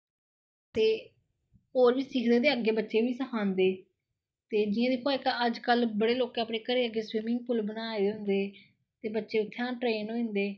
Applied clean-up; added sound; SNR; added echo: neural mask model DeepFilterNet 3.